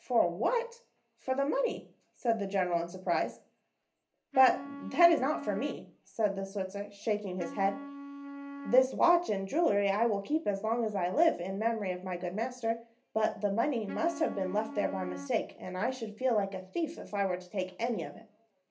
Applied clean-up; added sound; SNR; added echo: none; Wind instrument, woodwind instrument; 13 dB; reverberation time 0.3 s.